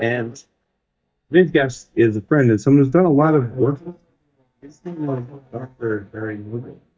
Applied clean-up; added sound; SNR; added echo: neural mask model DeepFilterNet 3.